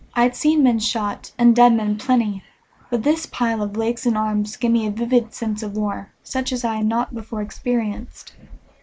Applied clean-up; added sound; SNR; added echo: neural mask model Resemble Enhance denoiser.